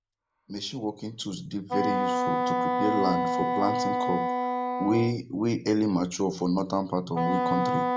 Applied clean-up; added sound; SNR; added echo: none; Wind instrument, woodwind instrument; 0 dB; none.